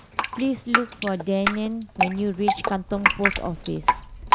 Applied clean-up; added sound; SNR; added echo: none; Drip; -2 dB; none.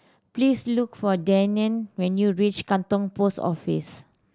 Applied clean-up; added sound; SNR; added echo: none; none; none; none.